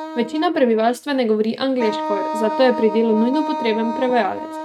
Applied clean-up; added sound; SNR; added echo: neural mask model RNNoise.